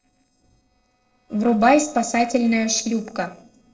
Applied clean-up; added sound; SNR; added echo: neural separator model SepFormer DNS4.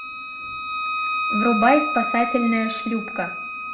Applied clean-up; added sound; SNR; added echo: none; Wind instrument, woodwind instrument; 3 dB; reverberation time 0.8 s.